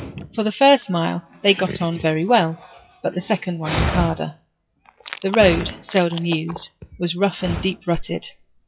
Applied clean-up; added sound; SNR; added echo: classical method WPE with log-MMSE.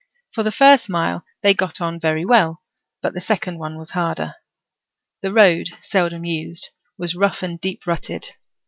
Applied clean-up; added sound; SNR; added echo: none; none; none; none.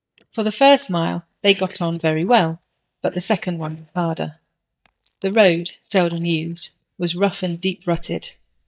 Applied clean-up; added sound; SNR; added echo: neural mask model DeepFilterNet 3.